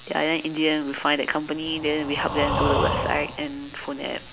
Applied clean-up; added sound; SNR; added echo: none; Breathing; 3 dB; none.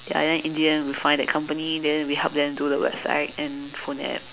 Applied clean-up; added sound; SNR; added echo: none; none; none; none.